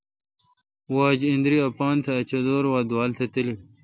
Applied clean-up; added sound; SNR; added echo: none; none; none; none.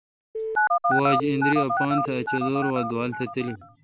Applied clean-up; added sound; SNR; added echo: none; Telephone; -1 dB; none.